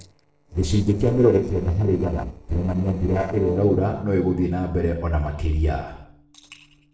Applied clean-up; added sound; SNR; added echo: neural separator model SepFormer DNS4.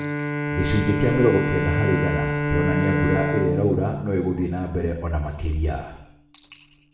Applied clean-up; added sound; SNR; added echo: none; Bowed string instrument; 2 dB; reverberation time 0.8 s.